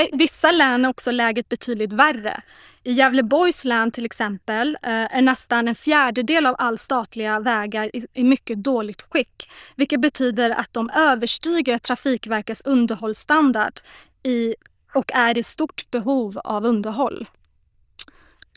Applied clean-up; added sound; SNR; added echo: neural diffusion model UNIVERSE++.